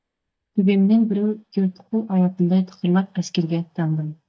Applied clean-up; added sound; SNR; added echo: neural mask model DeepFilterNet 3.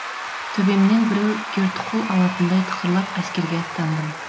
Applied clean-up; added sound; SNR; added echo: none; Applause / Crowd / Cheering; 9 dB; none.